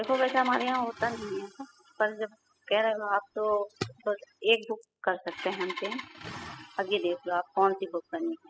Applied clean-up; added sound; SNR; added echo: classical method spectral subtraction.